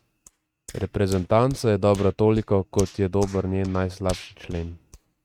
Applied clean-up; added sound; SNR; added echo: neural mask model RNNoise.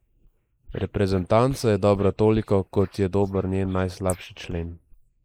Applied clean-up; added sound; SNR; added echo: neural mask model Resemble Enhance denoiser.